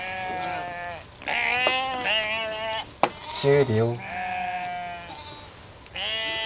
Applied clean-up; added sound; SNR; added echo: none; Livestock, farm animals, working animals; 0 dB; none.